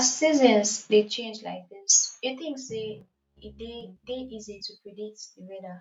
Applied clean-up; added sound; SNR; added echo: neural mask model RNNoise.